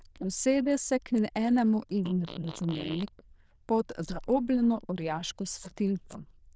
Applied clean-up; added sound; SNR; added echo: neural diffusion model UNIVERSE++.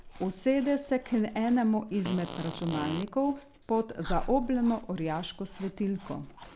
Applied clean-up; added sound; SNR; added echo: none; Chewing, mastication + Fart; 11 dB; none.